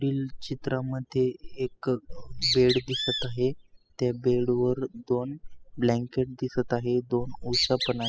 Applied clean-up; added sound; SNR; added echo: classical method spectral subtraction.